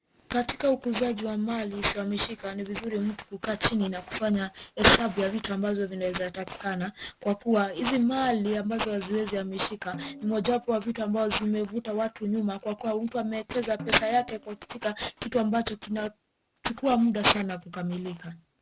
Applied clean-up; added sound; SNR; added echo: none; Snare drum; 20 dB; none.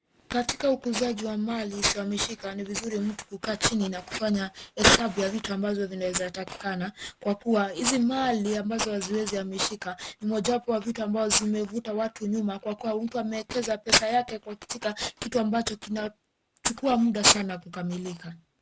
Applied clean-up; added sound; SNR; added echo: none; none; none; none.